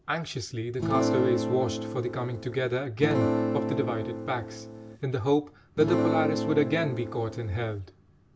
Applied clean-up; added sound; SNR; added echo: none; Acoustic guitar / Strum; 0 dB; none.